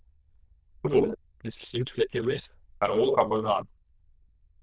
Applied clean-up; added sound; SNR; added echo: neural diffusion model UNIVERSE++.